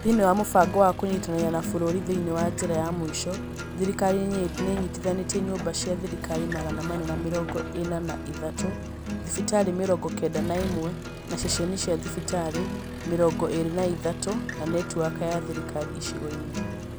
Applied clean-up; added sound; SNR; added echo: none; Acoustic guitar + Accelerating, revving, vroom; 5 dB; none.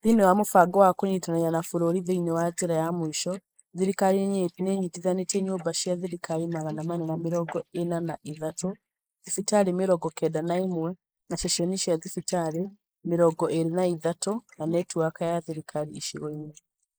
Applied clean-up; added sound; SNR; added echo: neural mask model Resemble Enhance denoiser.